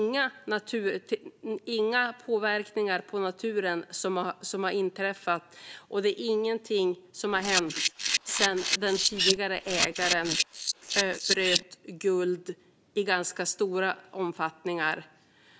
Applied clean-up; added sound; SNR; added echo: neural mask model Resemble Enhance denoiser.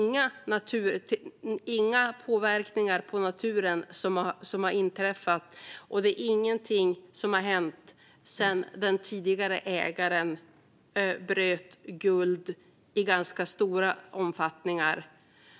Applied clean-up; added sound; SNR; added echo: none; none; none; none.